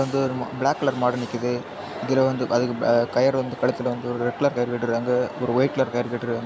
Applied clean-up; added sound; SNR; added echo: none; none; none; none.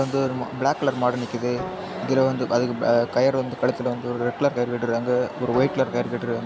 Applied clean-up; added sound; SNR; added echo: none; Bowed string instrument; 17 dB; none.